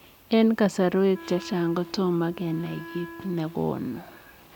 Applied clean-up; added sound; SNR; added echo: none; Wind instrument, woodwind instrument; 17 dB; none.